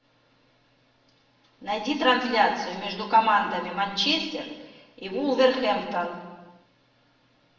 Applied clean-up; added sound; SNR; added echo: none; none; none; reverberation time 1.1 s.